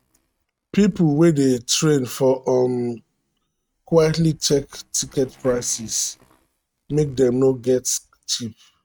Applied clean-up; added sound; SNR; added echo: neural mask model RNNoise.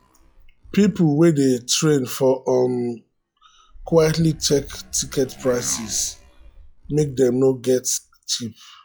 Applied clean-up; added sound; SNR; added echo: classical method log-MMSE.